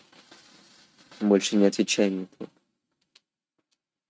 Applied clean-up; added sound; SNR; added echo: neural mask model RNNoise.